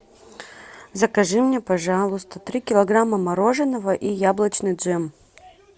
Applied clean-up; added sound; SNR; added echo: none; none; none; none.